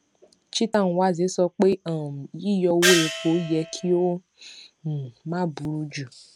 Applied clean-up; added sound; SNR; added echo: none; Gong; 2 dB; none.